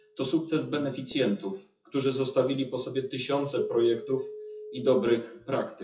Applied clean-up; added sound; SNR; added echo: classical method WPE with log-MMSE.